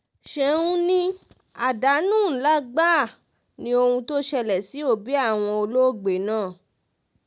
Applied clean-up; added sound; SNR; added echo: none; none; none; none.